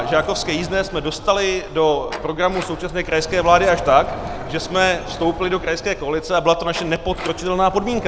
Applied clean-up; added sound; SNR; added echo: none; Sliding door; 12 dB; none.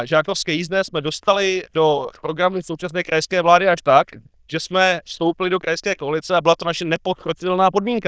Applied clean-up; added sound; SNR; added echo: neural diffusion model UNIVERSE++.